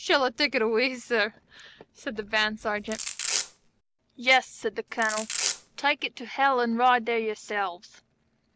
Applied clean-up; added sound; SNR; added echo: none; Domestic sounds, home sounds; 5 dB; none.